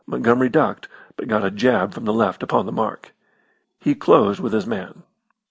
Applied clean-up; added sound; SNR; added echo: none; none; none; none.